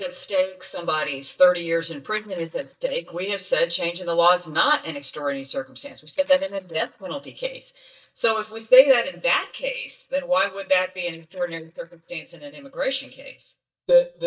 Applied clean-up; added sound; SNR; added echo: neural mask model DeepFilterNet 3.